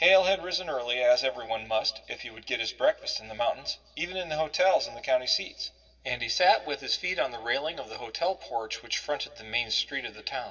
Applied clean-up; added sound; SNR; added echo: none; none; none; reverberation time 1.5 s.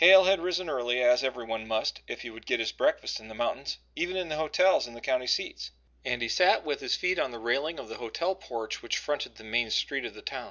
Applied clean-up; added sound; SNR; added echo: none; none; none; none.